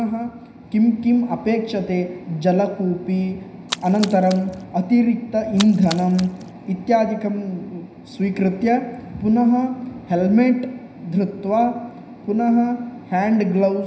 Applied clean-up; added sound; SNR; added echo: none; Splash, splatter; 13 dB; reverberation time 0.9 s.